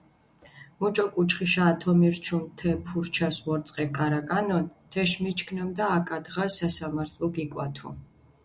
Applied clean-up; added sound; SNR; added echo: none; none; none; none.